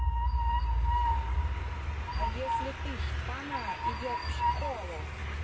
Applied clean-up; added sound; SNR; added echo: none; Train; 3 dB; reverberation time 0.4 s.